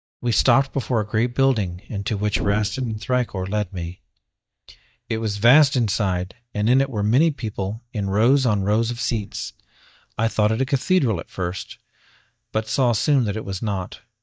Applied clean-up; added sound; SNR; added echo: neural mask model DeepFilterNet 3.